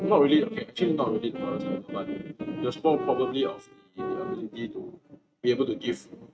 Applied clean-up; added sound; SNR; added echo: neural mask model RNNoise.